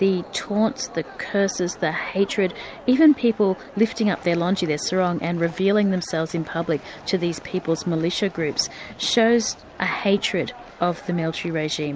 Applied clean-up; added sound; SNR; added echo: none; none; none; none.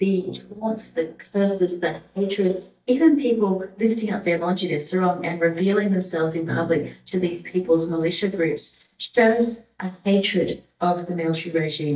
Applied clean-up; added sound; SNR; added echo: neural mask model DeepFilterNet 3.